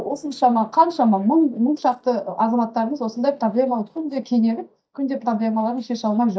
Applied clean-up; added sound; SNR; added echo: neural mask model DeepFilterNet 3.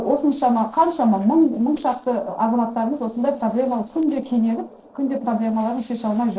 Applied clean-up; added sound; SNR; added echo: neural separator model SepFormer DNS4.